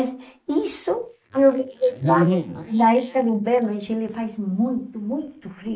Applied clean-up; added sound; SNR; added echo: neural mask model Resemble Enhance denoiser.